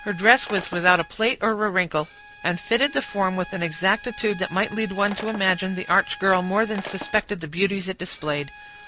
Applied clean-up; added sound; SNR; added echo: none; Bowed string instrument + Shatter; 16 dB; none.